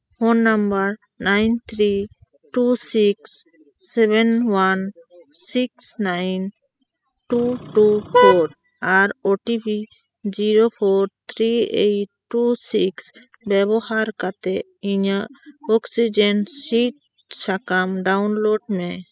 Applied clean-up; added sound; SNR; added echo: classical method spectral subtraction.